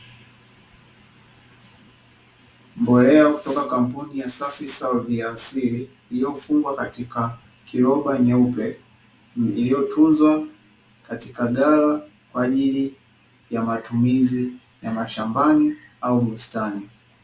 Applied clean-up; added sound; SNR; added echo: none; none; none; none.